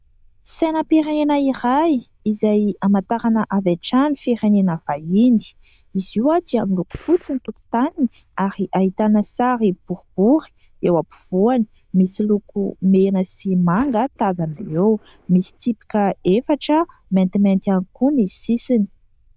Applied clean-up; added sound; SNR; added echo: neural diffusion model UNIVERSE++.